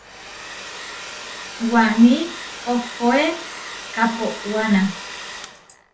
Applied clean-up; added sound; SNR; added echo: none; Domestic sounds, home sounds; 12 dB; reverberation time 0.2 s.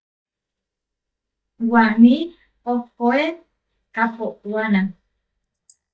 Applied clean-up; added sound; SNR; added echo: neural mask model DeepFilterNet 3.